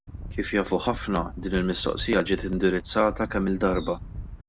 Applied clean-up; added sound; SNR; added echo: none; Wind; 11 dB; none.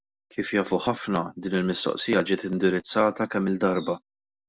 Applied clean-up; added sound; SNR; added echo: none; none; none; none.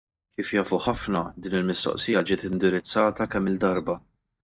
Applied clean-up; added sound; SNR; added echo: neural mask model DeepFilterNet 3.